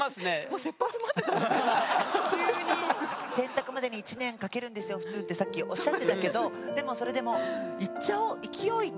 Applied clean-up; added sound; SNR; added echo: none; none; none; none.